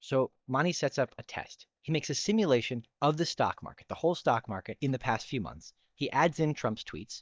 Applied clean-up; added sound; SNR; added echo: neural mask model DeepFilterNet 3.